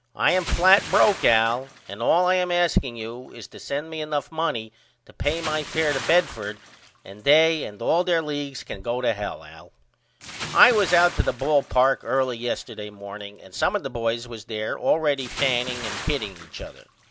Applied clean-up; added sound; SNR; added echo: none; Bathtub (filling or washing) / Splash, splatter; 15 dB; none.